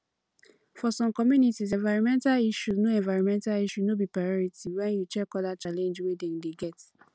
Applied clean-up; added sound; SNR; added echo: none; none; none; none.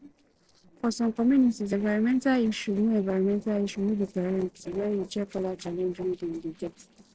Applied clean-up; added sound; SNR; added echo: neural separator model SepFormer DNS4.